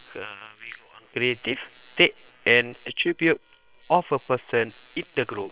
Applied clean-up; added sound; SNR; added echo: neural separator model SepFormer WHAM!.